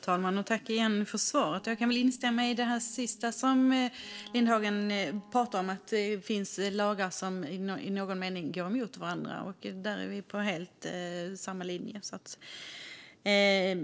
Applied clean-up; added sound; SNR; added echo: neural separator model SepFormer DNS4.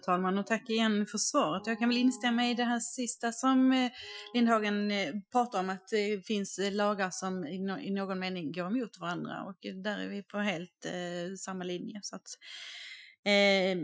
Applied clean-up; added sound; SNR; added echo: classical method Wiener filter.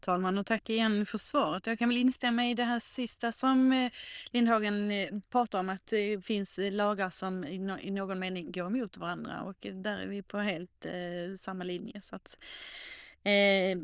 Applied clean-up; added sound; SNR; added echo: neural diffusion model UNIVERSE++.